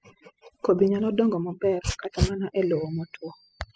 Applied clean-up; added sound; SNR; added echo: classical method spectral subtraction.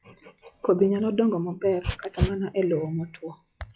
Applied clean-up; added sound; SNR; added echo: classical method log-MMSE.